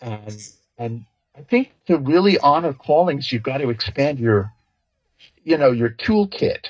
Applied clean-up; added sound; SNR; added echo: neural mask model DeepFilterNet 3.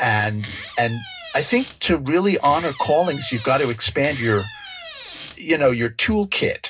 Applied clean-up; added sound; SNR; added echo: none; Door; 5 dB; reverberation time 0.2 s.